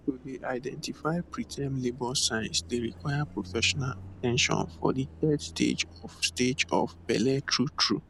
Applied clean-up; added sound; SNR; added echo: none; Car passing by; 16 dB; none.